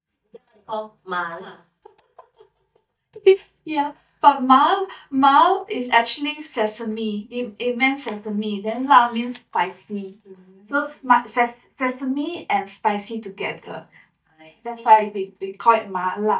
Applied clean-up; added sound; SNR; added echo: neural mask model DeepFilterNet 3.